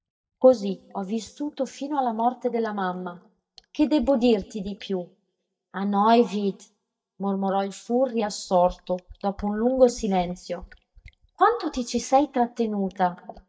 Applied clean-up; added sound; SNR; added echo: neural mask model DeepFilterNet 3.